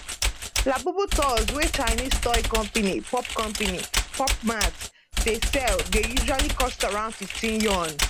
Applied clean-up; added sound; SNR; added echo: none; Computer keyboard; 0 dB; none.